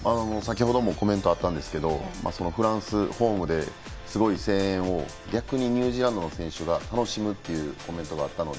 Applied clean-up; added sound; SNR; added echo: none; Aircraft; 20 dB; none.